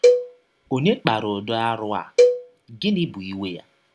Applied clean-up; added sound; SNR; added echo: none; Cowbell; -3 dB; none.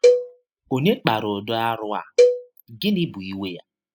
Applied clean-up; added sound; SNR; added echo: classical method spectral subtraction.